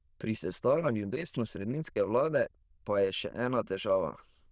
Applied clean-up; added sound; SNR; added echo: neural diffusion model UNIVERSE++.